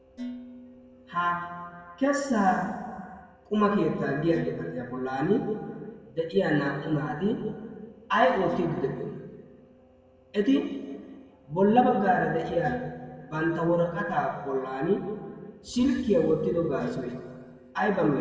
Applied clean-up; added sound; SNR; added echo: none; Dishes, pots, and pans; 19 dB; reverberation time 1.5 s.